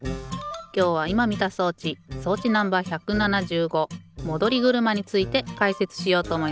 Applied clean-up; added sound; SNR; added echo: none; none; none; none.